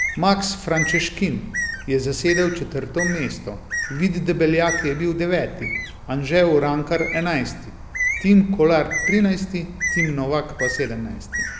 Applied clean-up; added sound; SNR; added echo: none; Bird; 7 dB; none.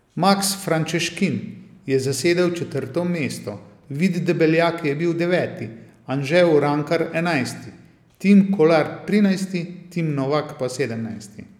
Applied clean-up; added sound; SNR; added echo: none; none; none; none.